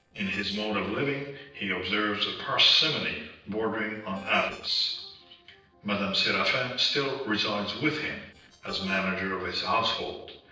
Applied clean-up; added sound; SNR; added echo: neural separator model SepFormer DNS4.